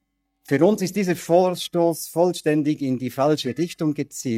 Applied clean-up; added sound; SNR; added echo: neural mask model DeepFilterNet 3.